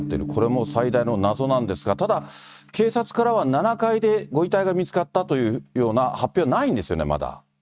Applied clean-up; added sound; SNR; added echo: neural mask model RNNoise.